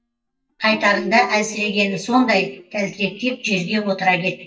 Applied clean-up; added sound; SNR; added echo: neural mask model DeepFilterNet 3.